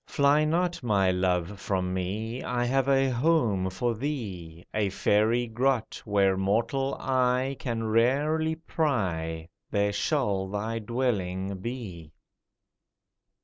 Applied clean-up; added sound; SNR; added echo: none; none; none; none.